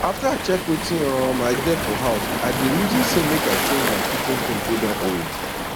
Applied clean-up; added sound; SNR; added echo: none; Waves, surf; 0 dB; none.